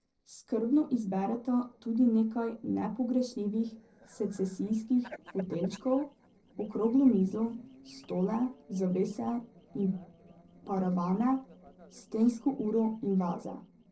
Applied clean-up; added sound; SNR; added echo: neural separator model SepFormer DNS4.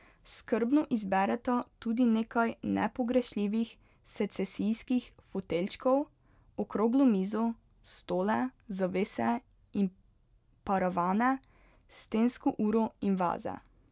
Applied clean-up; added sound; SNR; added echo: none; none; none; none.